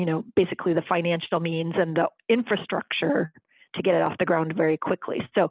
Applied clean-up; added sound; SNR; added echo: none; none; none; none.